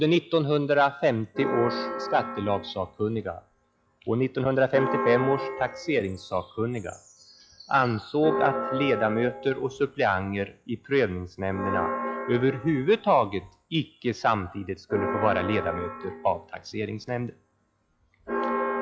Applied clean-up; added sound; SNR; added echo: classical method log-MMSE.